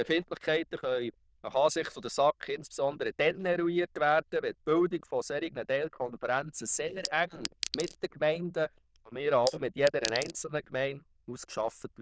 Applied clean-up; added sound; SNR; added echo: neural diffusion model UNIVERSE++.